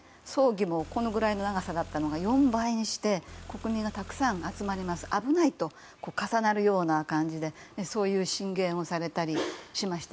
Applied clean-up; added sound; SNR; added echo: none; Car; 16 dB; none.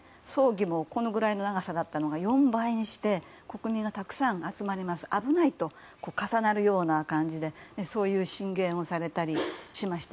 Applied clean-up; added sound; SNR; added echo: none; none; none; none.